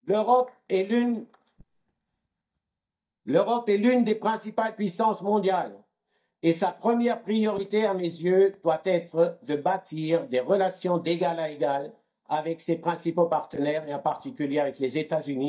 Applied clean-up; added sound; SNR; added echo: neural mask model DeepFilterNet 3.